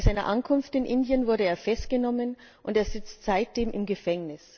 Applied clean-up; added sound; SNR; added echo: none; none; none; none.